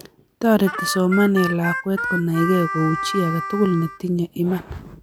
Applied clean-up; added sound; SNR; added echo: none; Harmonica; 7 dB; none.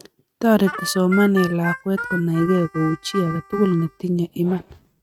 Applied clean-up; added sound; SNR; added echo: neural mask model RNNoise.